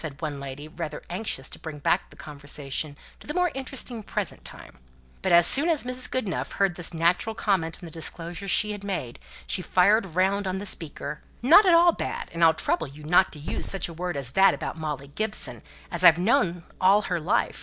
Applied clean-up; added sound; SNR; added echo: none; Growling / Hiss; 17 dB; none.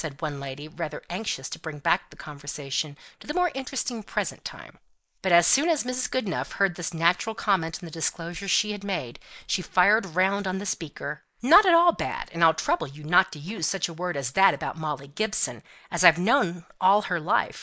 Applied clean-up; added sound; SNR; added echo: neural mask model Resemble Enhance denoiser.